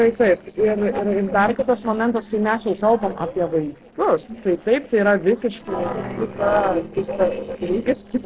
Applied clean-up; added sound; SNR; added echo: neural separator model SepFormer DNS4.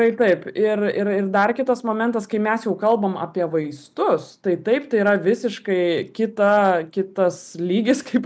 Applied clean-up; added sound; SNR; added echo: none; none; none; none.